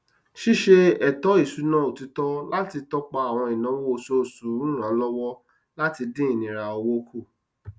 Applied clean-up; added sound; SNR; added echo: none; none; none; none.